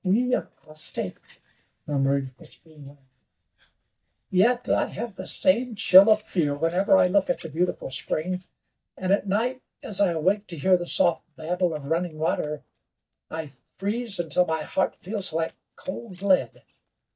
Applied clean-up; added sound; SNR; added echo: neural mask model DeepFilterNet 3.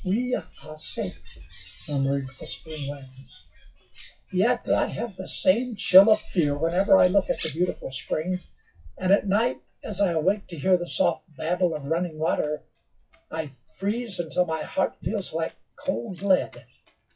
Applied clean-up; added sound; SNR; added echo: classical method WPE with log-MMSE.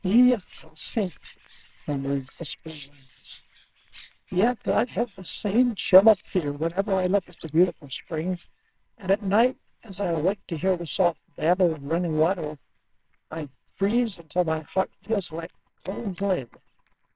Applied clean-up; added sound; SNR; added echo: neural separator model SepFormer WHAMR!.